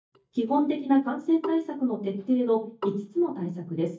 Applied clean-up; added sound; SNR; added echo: neural mask model DeepFilterNet 3.